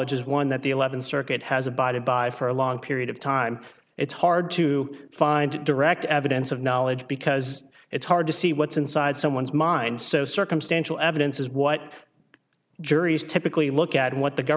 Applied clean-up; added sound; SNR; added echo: none; none; none; none.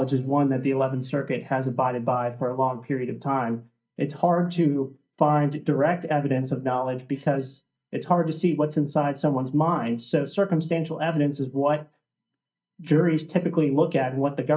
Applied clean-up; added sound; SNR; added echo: neural mask model DeepFilterNet 3.